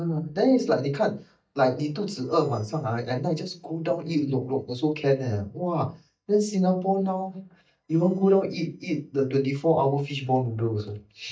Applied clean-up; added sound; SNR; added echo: neural mask model DeepFilterNet 3.